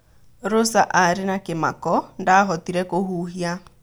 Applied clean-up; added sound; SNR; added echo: none; none; none; none.